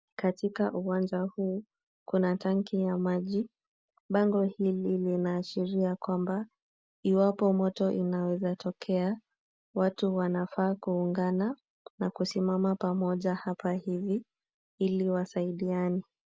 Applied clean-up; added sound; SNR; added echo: none; none; none; none.